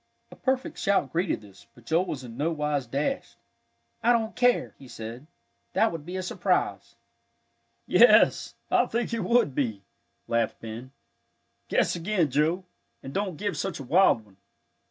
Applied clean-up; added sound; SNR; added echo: none; none; none; none.